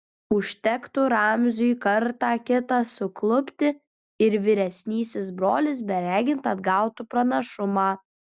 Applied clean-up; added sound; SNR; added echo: none; none; none; none.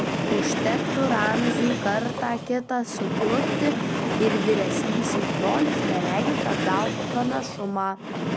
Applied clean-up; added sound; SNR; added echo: none; Train; -1 dB; none.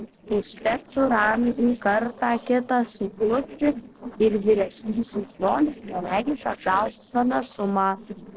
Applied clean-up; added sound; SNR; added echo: neural separator model SepFormer DNS4.